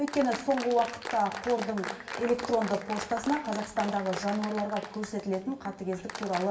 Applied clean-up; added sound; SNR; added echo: none; Applause; 10 dB; reverberation time 0.8 s.